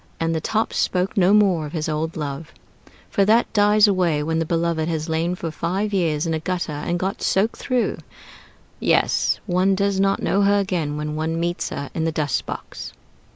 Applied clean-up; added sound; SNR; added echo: none; none; none; none.